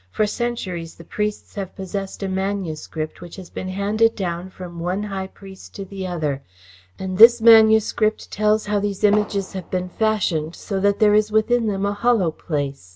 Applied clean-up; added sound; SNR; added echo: none; Fireworks; 17 dB; none.